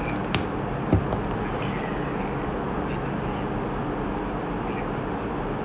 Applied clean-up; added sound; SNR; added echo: none; none; none; none.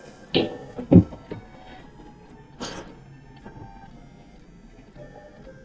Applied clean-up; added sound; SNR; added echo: neural mask model DeepFilterNet 3.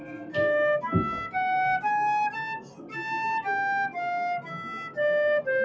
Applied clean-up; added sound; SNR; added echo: classical method WPE with log-MMSE.